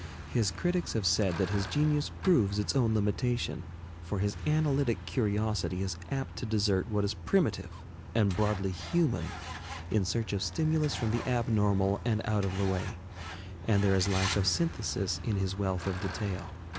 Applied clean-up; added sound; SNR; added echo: none; Truck; 10 dB; none.